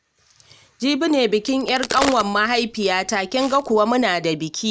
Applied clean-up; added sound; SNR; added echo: none; Crack; 11 dB; none.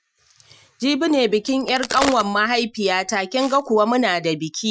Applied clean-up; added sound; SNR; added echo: classical method Wiener filter.